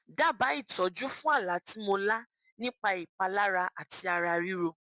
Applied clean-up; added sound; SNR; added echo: none; none; none; none.